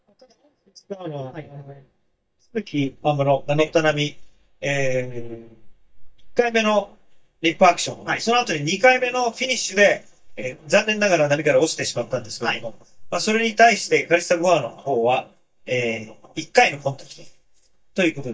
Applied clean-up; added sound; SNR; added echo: neural mask model DeepFilterNet 3.